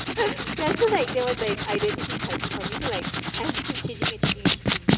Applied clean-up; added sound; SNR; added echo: none; Writing; -1 dB; reverberation time 1.7 s.